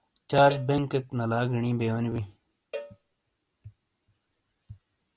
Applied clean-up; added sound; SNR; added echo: none; Cowbell; 17 dB; none.